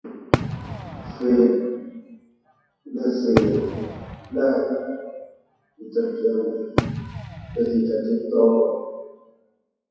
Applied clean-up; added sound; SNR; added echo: classical method WPE with log-MMSE.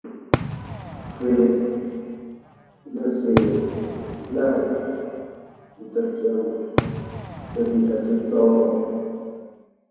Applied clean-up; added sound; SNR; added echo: none; Fireworks; 8 dB; reverberation time 2.2 s.